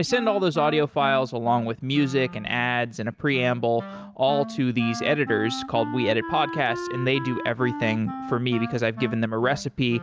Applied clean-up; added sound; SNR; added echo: none; Wind instrument, woodwind instrument; 11 dB; none.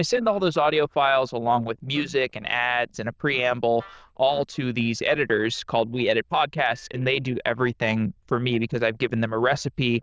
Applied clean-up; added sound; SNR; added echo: neural diffusion model UNIVERSE++.